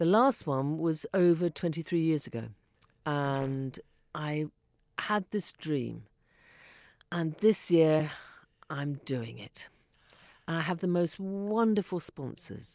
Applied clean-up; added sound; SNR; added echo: neural separator model SepFormer DNS4.